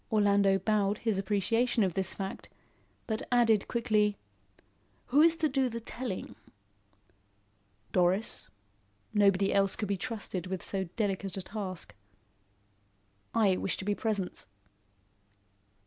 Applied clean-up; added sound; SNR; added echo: none; none; none; none.